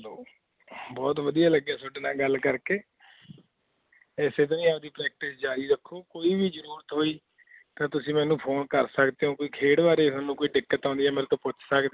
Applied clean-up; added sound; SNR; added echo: none; none; none; none.